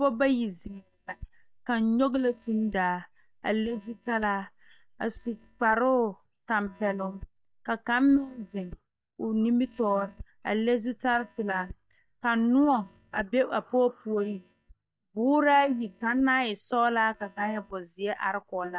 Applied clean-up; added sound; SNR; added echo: neural mask model DeepFilterNet 3.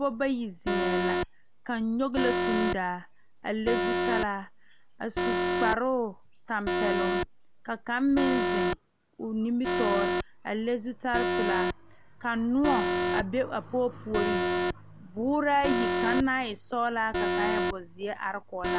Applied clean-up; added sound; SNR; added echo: none; Alarm; 1 dB; none.